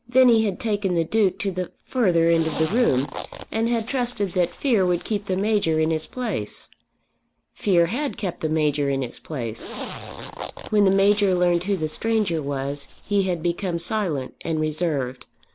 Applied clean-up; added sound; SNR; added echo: none; Zipper (clothing); 15 dB; none.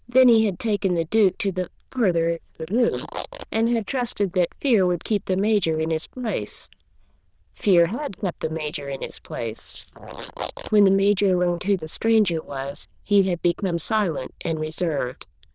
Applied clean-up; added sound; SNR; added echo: neural diffusion model UNIVERSE++.